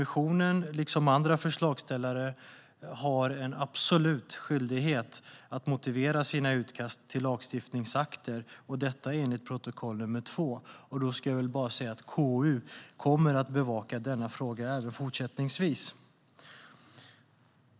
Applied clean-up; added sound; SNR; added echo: none; none; none; none.